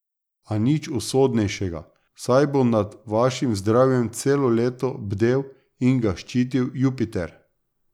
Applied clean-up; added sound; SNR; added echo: none; none; none; none.